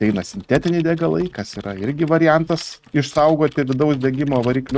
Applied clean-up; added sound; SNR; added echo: neural mask model RNNoise.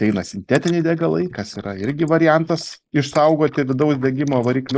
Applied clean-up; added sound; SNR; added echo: neural mask model Resemble Enhance denoiser.